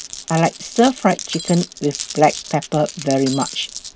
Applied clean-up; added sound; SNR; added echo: none; Glass + Shatter; 12 dB; none.